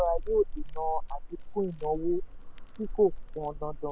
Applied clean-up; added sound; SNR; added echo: none; Crackle; 3 dB; none.